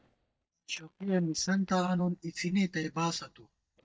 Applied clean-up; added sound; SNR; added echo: neural mask model DeepFilterNet 3.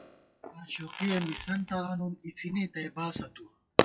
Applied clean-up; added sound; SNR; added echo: classical method WPE with log-MMSE.